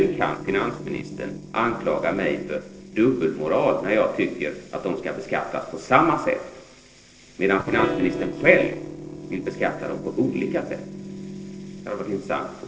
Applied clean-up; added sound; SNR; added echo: neural separator model SepFormer DNS4.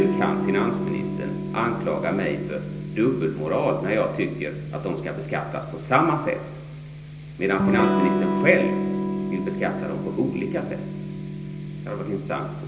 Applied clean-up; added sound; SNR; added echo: none; Electric guitar / Strum; 3 dB; reverberation time 1.4 s.